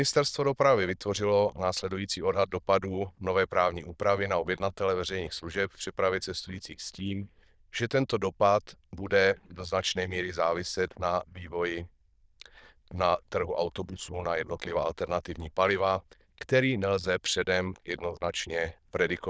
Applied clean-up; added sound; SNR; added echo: neural diffusion model UNIVERSE++.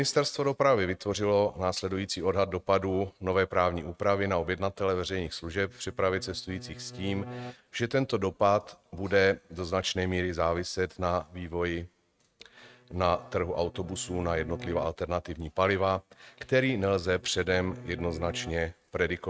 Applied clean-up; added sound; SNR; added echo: neural mask model RNNoise.